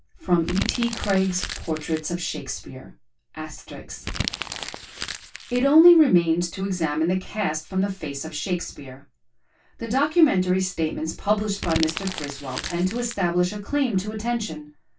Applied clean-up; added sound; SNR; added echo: none; Crumpling, crinkling; 8 dB; reverberation time 0.2 s.